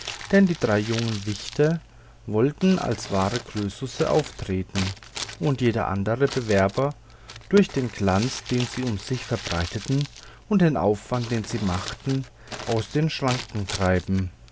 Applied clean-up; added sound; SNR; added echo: none; Crumpling, crinkling; 14 dB; none.